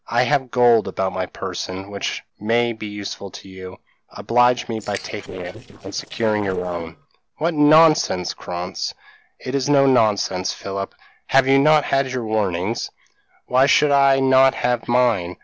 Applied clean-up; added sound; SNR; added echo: neural separator model SepFormer DNS4.